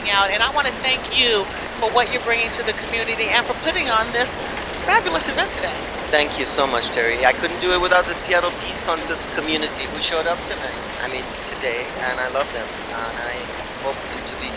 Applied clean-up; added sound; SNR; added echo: none; Rain; 7 dB; none.